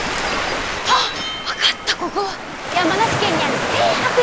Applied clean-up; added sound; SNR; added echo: none; Waves, surf; 2 dB; none.